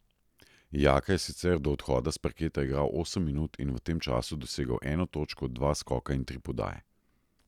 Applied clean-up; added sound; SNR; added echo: none; none; none; none.